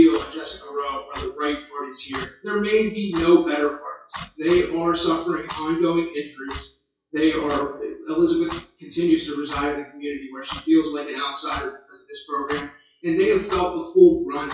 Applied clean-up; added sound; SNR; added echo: classical method WPE with log-MMSE.